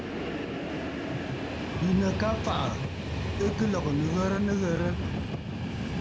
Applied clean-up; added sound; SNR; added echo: none; Train; 1 dB; none.